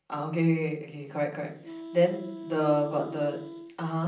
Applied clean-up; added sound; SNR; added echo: none; Wind instrument, woodwind instrument; 13 dB; reverberation time 0.6 s.